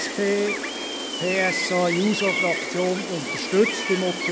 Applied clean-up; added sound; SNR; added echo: none; Gull, seagull; 3 dB; none.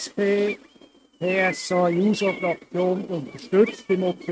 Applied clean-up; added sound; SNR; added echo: neural mask model RNNoise.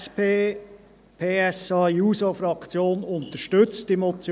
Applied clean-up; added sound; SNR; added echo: none; none; none; none.